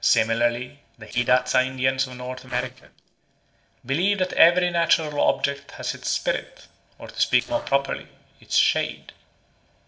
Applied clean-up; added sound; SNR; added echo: neural separator model SepFormer DNS4.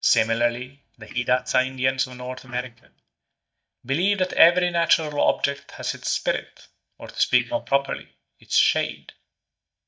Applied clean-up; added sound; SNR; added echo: neural mask model DeepFilterNet 3.